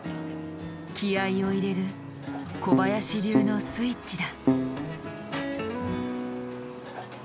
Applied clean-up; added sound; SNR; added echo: none; Keyboard (musical); -4 dB; none.